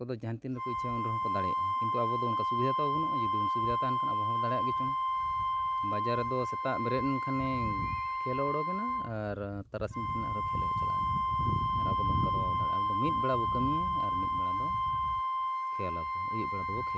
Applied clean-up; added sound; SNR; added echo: none; Wind instrument, woodwind instrument; -4 dB; none.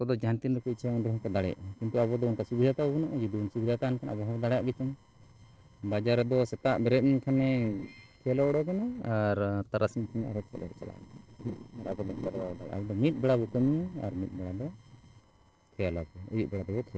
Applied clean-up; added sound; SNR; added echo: neural separator model SepFormer DNS4.